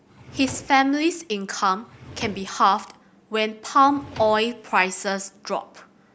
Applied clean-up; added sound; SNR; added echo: none; Drawer open or close; 19 dB; none.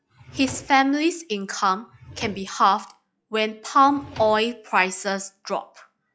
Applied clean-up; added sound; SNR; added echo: classical method log-MMSE.